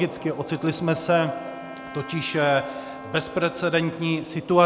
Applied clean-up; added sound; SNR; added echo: none; Wind instrument, woodwind instrument; 16 dB; none.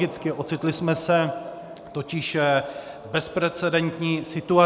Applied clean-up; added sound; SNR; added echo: none; none; none; none.